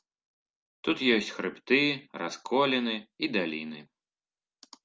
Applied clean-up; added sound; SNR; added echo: none; none; none; none.